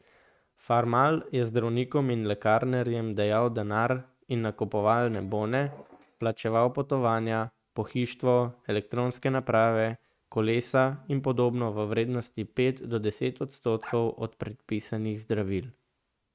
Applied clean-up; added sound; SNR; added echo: neural mask model RNNoise.